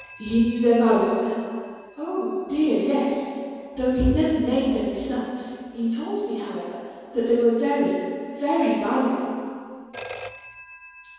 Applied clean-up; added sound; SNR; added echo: none; Telephone; 17 dB; reverberation time 2.2 s.